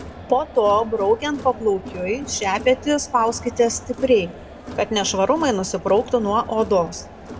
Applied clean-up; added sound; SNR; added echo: none; Crowd; 15 dB; reverberation time 0.3 s.